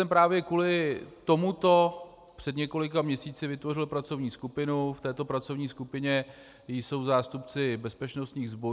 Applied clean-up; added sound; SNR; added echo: none; none; none; none.